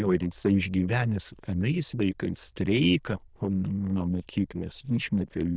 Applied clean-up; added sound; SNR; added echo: neural diffusion model UNIVERSE++.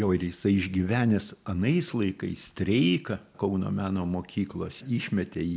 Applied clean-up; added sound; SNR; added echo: none; none; none; none.